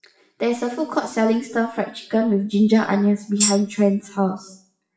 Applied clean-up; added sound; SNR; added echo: classical method WPE with log-MMSE.